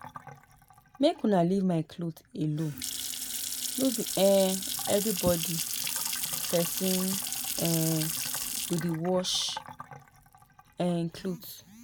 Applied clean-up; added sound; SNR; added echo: none; Sink (filling or washing) / Water tap, faucet / Splash, splatter; 5 dB; none.